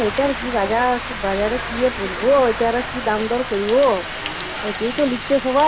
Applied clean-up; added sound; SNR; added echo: none; Rain; 8 dB; none.